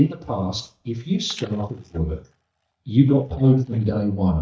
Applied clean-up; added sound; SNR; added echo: neural mask model DeepFilterNet 3.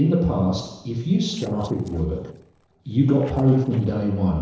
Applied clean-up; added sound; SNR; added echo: neural separator model SepFormer DNS4.